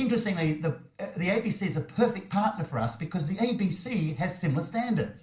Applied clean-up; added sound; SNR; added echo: none; none; none; reverberation time 0.4 s.